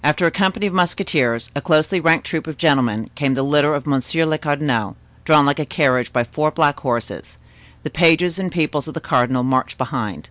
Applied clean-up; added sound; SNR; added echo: none; none; none; none.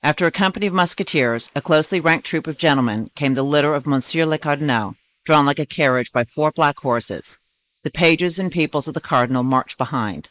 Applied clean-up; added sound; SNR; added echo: neural mask model Resemble Enhance denoiser.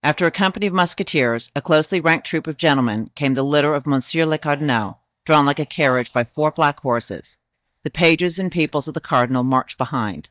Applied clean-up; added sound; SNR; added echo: neural mask model DeepFilterNet 3.